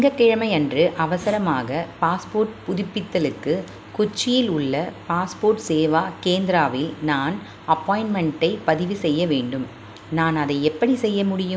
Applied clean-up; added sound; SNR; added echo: none; none; none; none.